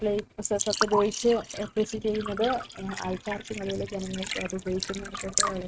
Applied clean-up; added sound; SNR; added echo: neural mask model RNNoise.